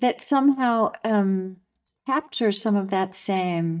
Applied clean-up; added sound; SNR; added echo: neural mask model DeepFilterNet 3.